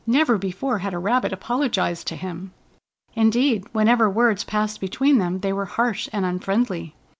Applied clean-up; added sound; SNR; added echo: none; none; none; none.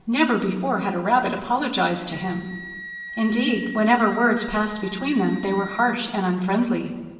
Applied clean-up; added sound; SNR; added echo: none; Wind instrument, woodwind instrument; 17 dB; reverberation time 1.2 s.